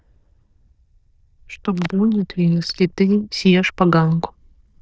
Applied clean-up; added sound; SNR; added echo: neural diffusion model UNIVERSE++.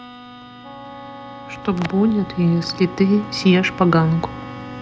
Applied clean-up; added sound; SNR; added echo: none; Wind instrument, woodwind instrument + Bowed string instrument; 16 dB; none.